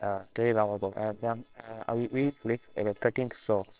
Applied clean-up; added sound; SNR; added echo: neural separator model SepFormer WHAMR!.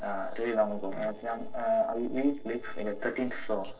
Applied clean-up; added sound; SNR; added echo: neural separator model SepFormer DNS4.